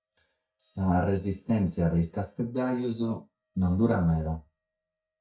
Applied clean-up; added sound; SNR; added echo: neural mask model DeepFilterNet 3.